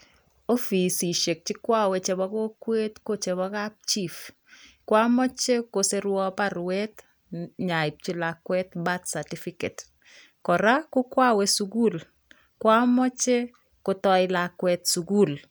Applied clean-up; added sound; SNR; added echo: none; none; none; none.